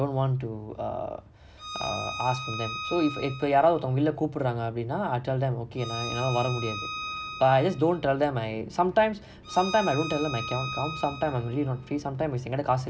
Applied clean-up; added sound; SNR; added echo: none; Bowed string instrument; 11 dB; none.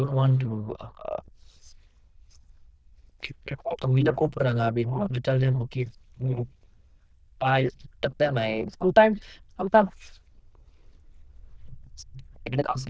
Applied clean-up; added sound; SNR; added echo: neural diffusion model UNIVERSE++.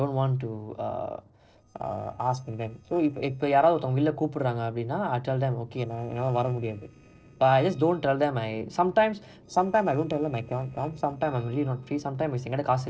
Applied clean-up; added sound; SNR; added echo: neural separator model SepFormer DNS4.